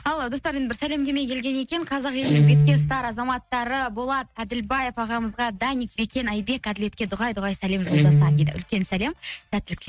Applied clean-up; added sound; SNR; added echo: neural mask model RNNoise.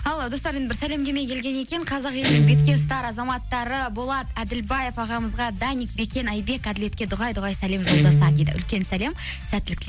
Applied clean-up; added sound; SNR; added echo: none; Guitar; -1 dB; none.